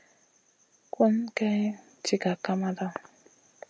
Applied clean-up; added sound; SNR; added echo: none; none; none; none.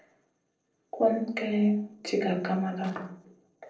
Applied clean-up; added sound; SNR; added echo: neural separator model SepFormer DNS4.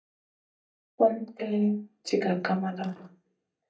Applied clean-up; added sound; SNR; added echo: neural mask model DeepFilterNet 3.